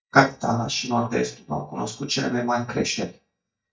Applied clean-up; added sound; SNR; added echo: neural mask model DeepFilterNet 3.